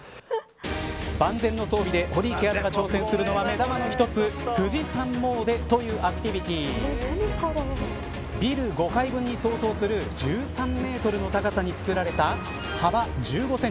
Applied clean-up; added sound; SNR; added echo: none; none; none; none.